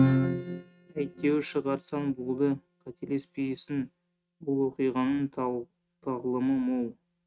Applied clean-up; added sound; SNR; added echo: neural mask model RNNoise.